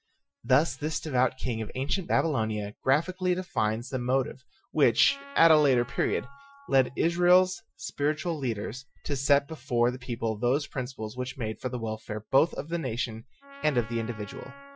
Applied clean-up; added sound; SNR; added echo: classical method Wiener filter.